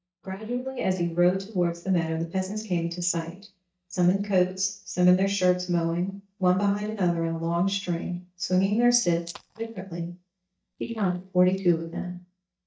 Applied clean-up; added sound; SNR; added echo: neural mask model DeepFilterNet 3.